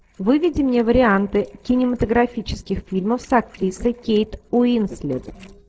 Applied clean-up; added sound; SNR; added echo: neural separator model SepFormer DNS4.